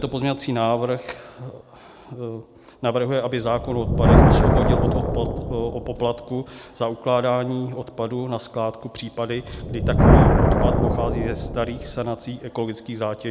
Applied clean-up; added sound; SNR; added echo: none; Thunder; -4 dB; none.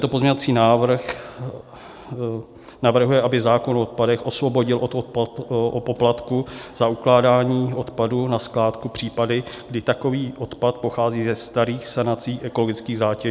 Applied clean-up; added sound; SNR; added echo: none; none; none; none.